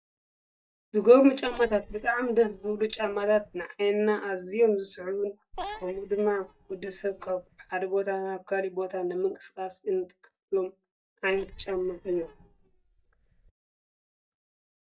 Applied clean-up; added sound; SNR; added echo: neural mask model DeepFilterNet 3.